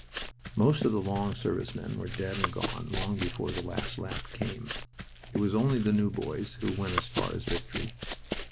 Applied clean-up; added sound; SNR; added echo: none; Run; 5 dB; none.